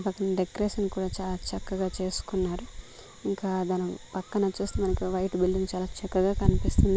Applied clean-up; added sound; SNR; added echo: none; none; none; none.